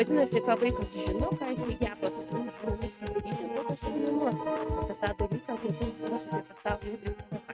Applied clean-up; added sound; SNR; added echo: neural mask model RNNoise.